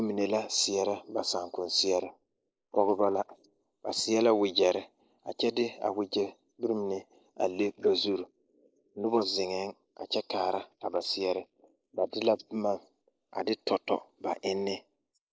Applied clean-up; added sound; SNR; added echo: neural mask model Resemble Enhance denoiser.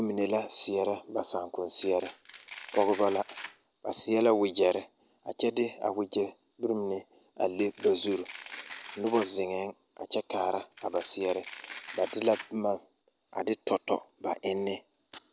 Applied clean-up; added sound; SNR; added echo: none; Domestic sounds, home sounds; 14 dB; none.